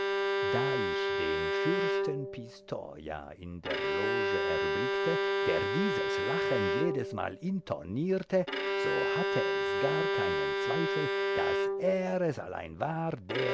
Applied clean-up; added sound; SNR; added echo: none; Bowed string instrument; -3 dB; none.